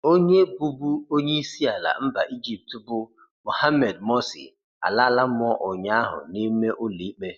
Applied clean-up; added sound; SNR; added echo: none; none; none; none.